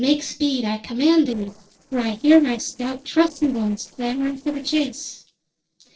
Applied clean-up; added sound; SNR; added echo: neural separator model SepFormer DNS4.